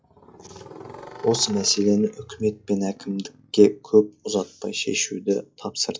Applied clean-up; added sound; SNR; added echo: classical method log-MMSE.